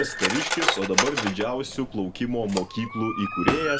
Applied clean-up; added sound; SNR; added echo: none; Bird + Cutlery, silverware; 1 dB; none.